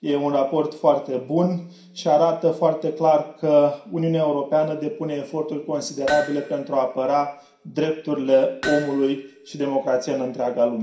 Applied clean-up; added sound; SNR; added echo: none; Hammer; 14 dB; reverberation time 0.5 s.